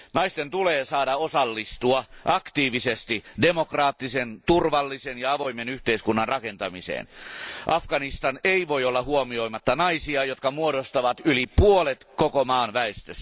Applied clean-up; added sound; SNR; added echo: none; none; none; none.